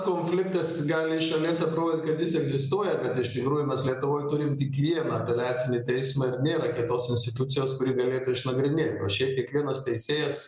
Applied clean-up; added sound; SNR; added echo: none; none; none; none.